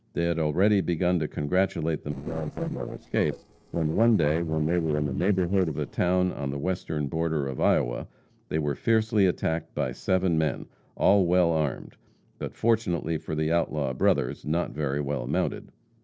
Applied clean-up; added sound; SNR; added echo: neural separator model SepFormer DNS4.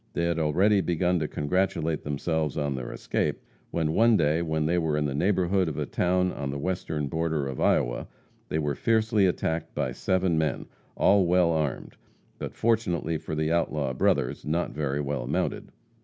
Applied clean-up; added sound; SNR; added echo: none; none; none; none.